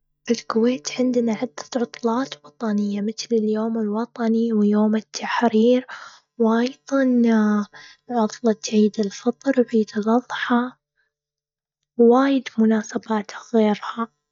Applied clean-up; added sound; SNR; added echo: neural mask model DeepFilterNet 3.